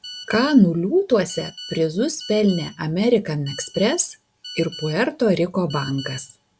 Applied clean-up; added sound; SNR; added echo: none; Telephone; 18 dB; none.